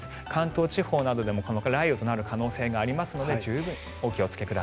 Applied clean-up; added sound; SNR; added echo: none; none; none; none.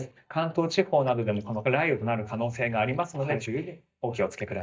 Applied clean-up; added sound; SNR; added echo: neural mask model DeepFilterNet 3.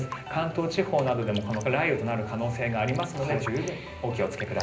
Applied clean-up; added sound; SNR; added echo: none; Raindrop; 17 dB; reverberation time 0.5 s.